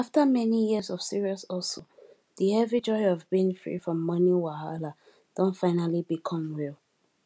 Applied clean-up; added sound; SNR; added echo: none; none; none; none.